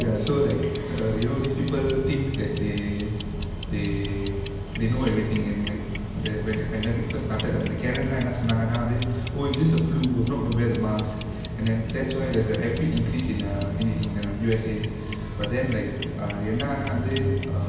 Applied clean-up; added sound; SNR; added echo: none; Clock; 7 dB; reverberation time 0.7 s.